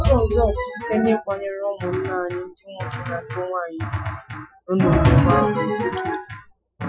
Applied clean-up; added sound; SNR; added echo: classical method Wiener filter.